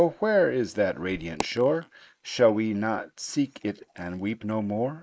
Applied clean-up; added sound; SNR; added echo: neural mask model Resemble Enhance denoiser.